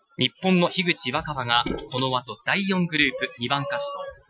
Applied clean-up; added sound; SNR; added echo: classical method Wiener filter.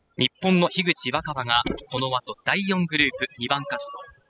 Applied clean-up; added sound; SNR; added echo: classical method spectral subtraction.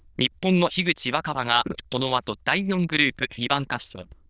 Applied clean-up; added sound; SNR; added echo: neural diffusion model UNIVERSE++.